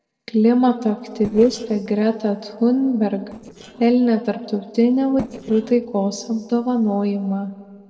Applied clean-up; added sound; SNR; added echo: neural separator model SepFormer DNS4.